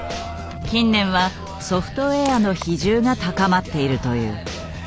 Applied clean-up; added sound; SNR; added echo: none; Coin (dropping); 17 dB; none.